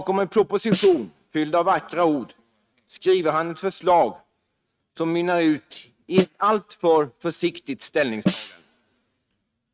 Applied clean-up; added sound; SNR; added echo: neural mask model RNNoise.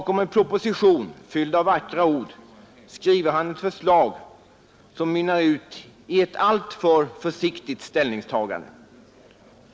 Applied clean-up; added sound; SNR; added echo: none; none; none; none.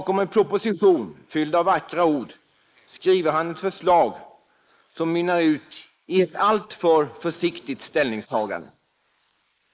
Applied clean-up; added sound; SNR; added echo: neural mask model Resemble Enhance denoiser.